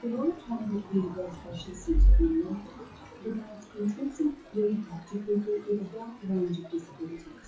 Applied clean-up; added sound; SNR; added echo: classical method WPE with log-MMSE.